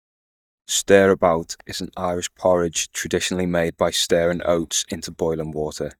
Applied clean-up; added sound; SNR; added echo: neural mask model DeepFilterNet 3.